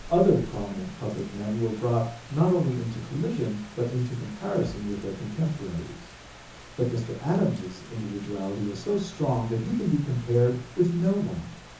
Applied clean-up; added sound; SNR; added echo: none; Rain; 18 dB; reverberation time 0.6 s.